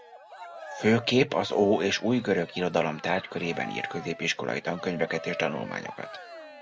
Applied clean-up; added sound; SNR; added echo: none; Cheering; 15 dB; none.